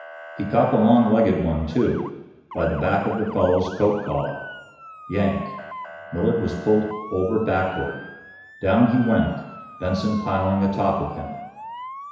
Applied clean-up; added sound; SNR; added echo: none; Motor vehicle (road) / Siren; 16 dB; reverberation time 1.0 s.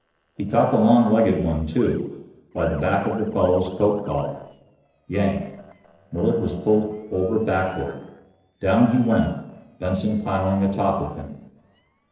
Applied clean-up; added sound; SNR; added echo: neural separator model SepFormer DNS4.